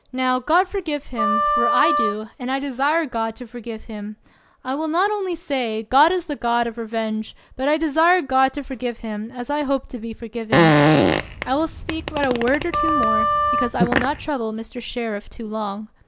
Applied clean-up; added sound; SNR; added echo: none; Fart + Wind instrument, woodwind instrument; -3 dB; none.